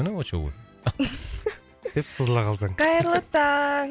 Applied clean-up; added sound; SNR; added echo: none; none; none; none.